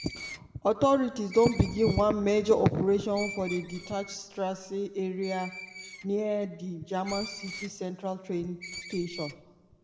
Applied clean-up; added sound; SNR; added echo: none; Screech; 16 dB; reverberation time 1.1 s.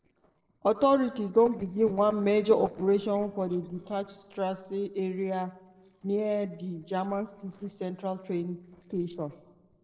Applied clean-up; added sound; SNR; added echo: neural separator model SepFormer DNS4.